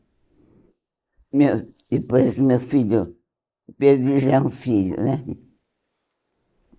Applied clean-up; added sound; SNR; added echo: neural mask model Resemble Enhance denoiser.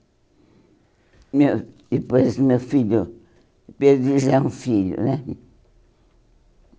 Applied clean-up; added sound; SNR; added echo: none; none; none; none.